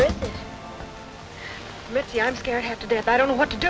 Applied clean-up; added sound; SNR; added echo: none; Thump, thud; 13 dB; none.